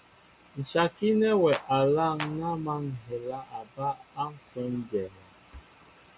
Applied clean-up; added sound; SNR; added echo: none; Clapping; 11 dB; none.